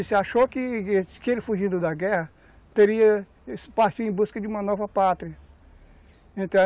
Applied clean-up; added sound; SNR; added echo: none; none; none; none.